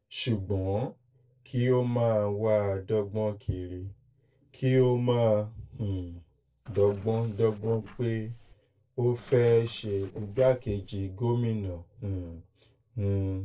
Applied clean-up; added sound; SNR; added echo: neural separator model SepFormer DNS4.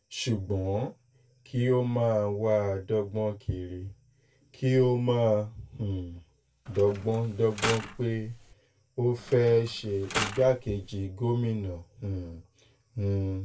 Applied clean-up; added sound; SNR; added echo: none; Mechanisms; 9 dB; reverberation time 0.2 s.